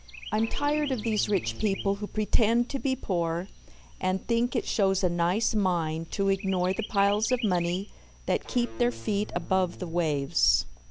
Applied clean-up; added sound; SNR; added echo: none; Chirp, tweet + Electric guitar / Bass guitar; 17 dB; none.